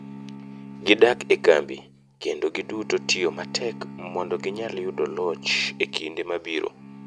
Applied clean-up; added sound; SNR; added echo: none; Bowed string instrument; 15 dB; none.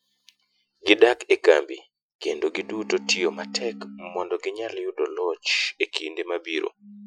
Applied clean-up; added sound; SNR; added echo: classical method Wiener filter.